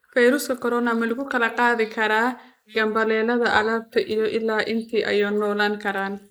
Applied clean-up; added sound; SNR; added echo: neural mask model Resemble Enhance denoiser.